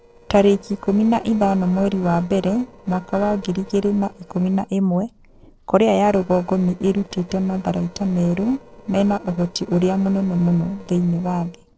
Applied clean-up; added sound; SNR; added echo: neural separator model SepFormer DNS4.